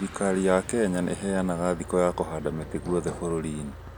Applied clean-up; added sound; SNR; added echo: none; Hammer + Motor vehicle (road); 13 dB; none.